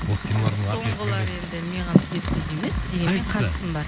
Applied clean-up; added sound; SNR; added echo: none; Fire; 2 dB; none.